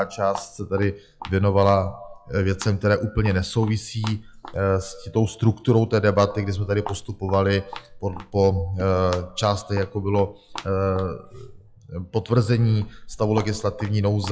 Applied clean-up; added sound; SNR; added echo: classical method log-MMSE.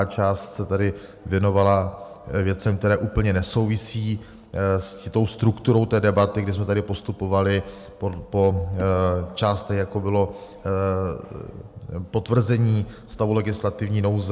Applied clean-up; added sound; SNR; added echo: none; none; none; none.